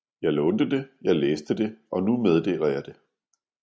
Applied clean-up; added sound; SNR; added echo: none; none; none; none.